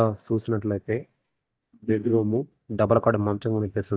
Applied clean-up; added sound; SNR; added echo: neural mask model DeepFilterNet 3.